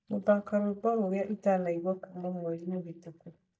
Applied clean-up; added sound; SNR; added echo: neural mask model DeepFilterNet 3.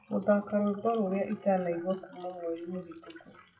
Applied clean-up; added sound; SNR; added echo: classical method WPE with log-MMSE.